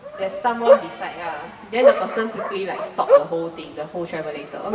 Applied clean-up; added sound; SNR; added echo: none; Bark; -4 dB; reverberation time 2.0 s.